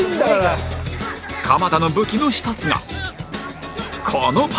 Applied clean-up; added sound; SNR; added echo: none; none; none; none.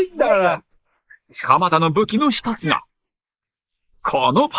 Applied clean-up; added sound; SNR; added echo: neural mask model Resemble Enhance denoiser.